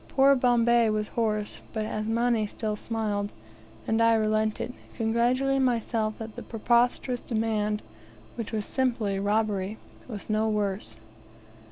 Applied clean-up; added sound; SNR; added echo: none; none; none; none.